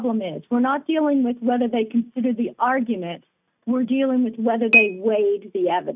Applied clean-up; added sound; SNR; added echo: neural mask model RNNoise.